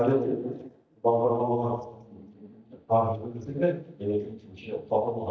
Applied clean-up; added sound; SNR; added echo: neural mask model DeepFilterNet 3.